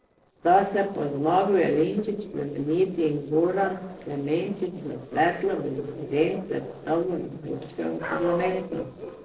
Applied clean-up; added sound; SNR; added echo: neural separator model SepFormer DNS4.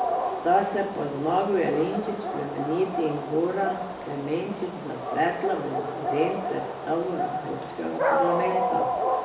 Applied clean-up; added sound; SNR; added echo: none; Dog; 1 dB; reverberation time 0.7 s.